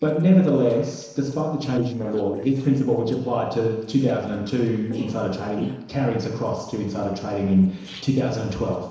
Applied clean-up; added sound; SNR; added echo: neural separator model SepFormer DNS4.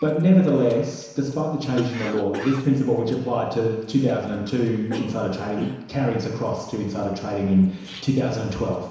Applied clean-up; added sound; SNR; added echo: none; Cough; 16 dB; reverberation time 1.0 s.